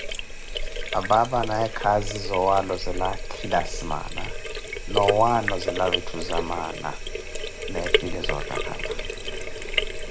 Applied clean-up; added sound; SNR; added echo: none; Sink (filling or washing); 1 dB; none.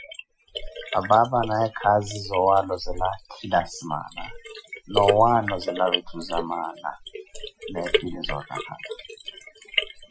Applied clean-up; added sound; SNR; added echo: classical method Wiener filter.